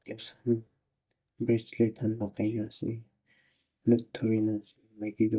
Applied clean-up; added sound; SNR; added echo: neural mask model DeepFilterNet 3.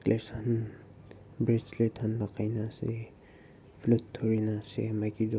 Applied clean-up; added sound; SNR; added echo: none; none; none; none.